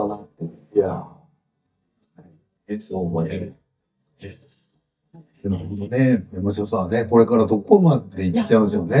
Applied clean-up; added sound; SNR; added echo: neural mask model DeepFilterNet 3.